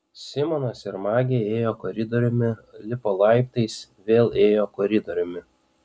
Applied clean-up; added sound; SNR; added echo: none; none; none; none.